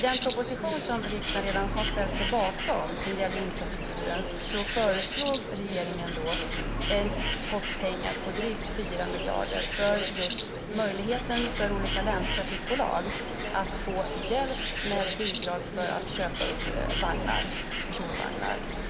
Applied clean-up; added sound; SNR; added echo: none; Bird; -1 dB; none.